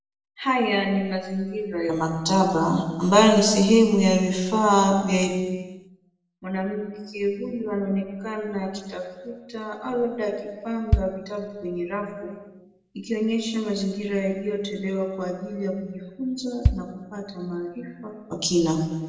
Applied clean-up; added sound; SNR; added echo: none; Bass drum; 6 dB; reverberation time 1.1 s.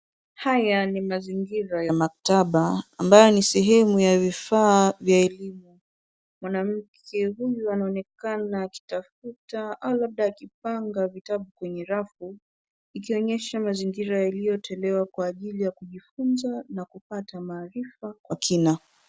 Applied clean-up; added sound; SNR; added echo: none; none; none; none.